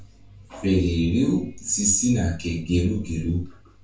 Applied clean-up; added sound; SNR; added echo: none; none; none; reverberation time 0.2 s.